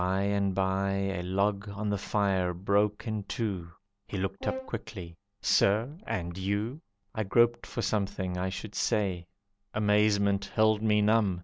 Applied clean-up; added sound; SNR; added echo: none; Brass instrument; 14 dB; none.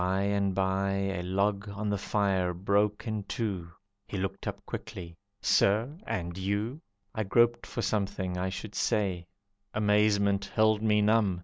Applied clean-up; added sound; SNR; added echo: none; none; none; none.